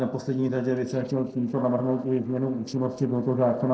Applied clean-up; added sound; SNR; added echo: neural separator model SepFormer DNS4.